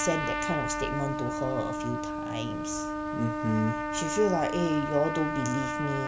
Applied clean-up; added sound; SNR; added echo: none; Trumpet; 2 dB; none.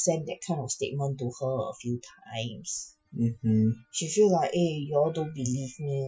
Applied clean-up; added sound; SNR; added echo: classical method Wiener filter.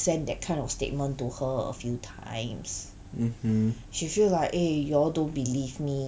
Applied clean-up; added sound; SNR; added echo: none; none; none; none.